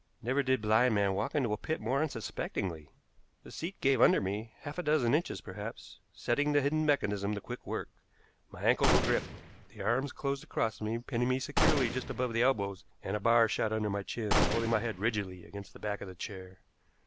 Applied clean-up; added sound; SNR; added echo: none; Gunshot, gunfire; 1 dB; none.